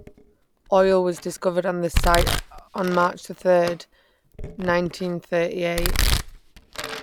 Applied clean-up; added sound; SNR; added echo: none; Domestic sounds, home sounds; 4 dB; none.